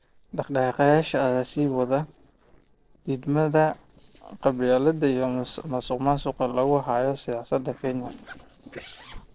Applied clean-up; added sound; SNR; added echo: neural separator model SepFormer DNS4.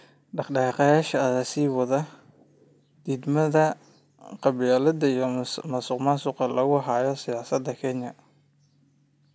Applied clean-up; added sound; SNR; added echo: none; none; none; none.